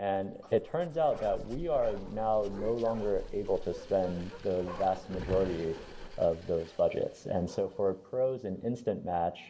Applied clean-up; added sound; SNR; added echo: none; Bark; 12 dB; reverberation time 2.5 s.